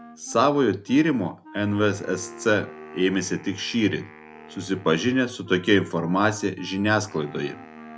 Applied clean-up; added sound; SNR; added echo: none; Wind instrument, woodwind instrument + Wind instrument, woodwind instrument; 19 dB; none.